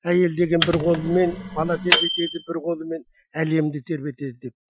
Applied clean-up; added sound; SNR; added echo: classical method Wiener filter.